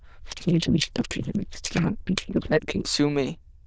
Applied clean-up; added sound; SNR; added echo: neural diffusion model UNIVERSE++.